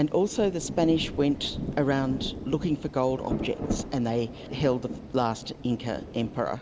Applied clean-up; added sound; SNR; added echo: none; Rain; 9 dB; none.